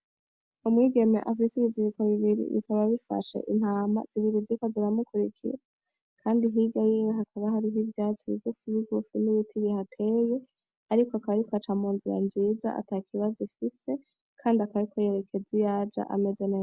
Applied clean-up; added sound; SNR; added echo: none; none; none; none.